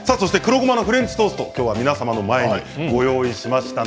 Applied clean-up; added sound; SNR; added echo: none; none; none; none.